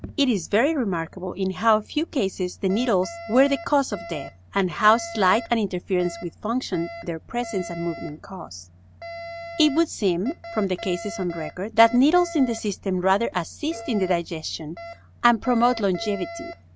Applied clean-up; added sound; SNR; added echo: none; Alarm; 15 dB; none.